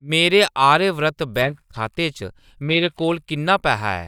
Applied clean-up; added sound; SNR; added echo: neural mask model DeepFilterNet 3.